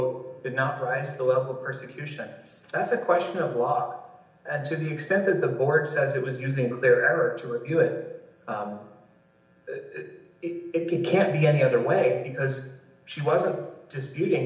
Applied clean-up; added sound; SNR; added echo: none; none; none; reverberation time 0.8 s.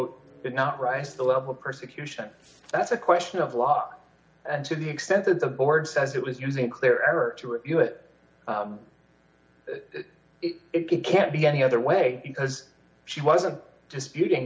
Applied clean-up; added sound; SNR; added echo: none; none; none; none.